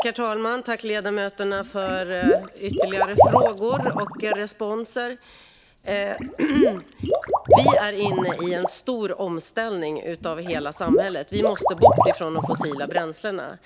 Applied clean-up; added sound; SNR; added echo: none; Water / Liquid; -3 dB; none.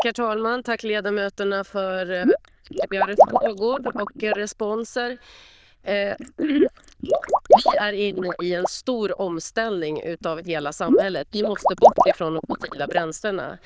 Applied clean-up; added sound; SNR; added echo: neural diffusion model UNIVERSE++.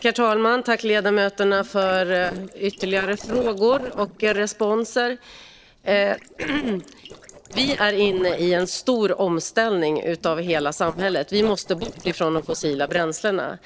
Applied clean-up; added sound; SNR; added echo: neural separator model SepFormer DNS4.